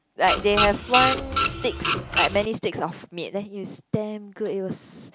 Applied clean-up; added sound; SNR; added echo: none; Printer; -3 dB; none.